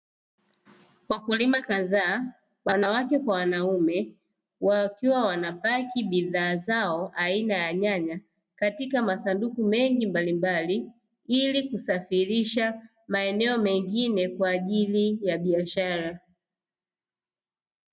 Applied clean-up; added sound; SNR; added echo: none; none; none; none.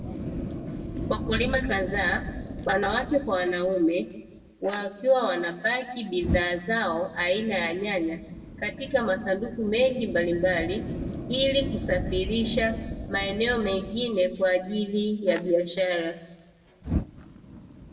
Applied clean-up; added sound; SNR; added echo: none; Fire; 9 dB; reverberation time 0.9 s.